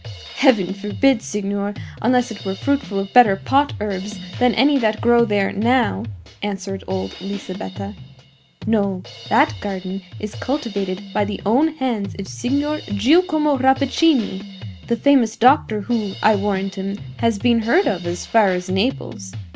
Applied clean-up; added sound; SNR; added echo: none; Drum kit; 14 dB; none.